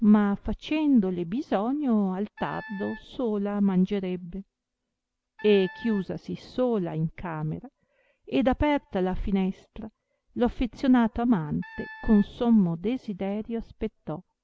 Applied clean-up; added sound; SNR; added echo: none; Wind instrument, woodwind instrument; 19 dB; none.